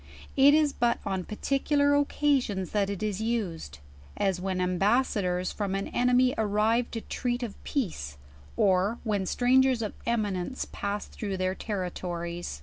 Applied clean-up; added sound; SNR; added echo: none; none; none; none.